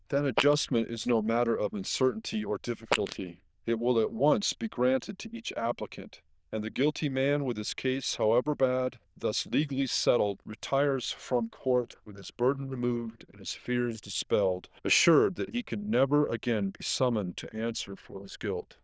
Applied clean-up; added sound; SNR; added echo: neural diffusion model UNIVERSE++.